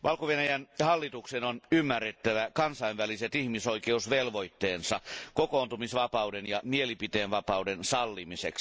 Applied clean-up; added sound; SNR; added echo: none; none; none; none.